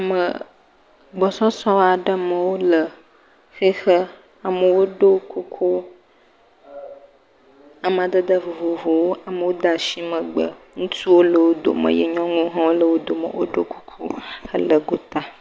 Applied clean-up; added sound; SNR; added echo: none; none; none; none.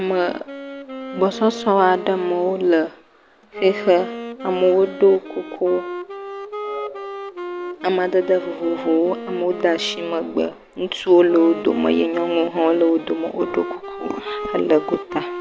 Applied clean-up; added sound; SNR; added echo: none; Wind instrument, woodwind instrument; 12 dB; none.